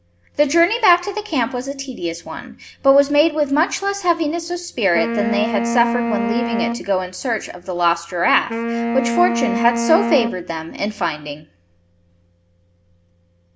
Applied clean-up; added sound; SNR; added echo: none; Wind instrument, woodwind instrument; 3 dB; none.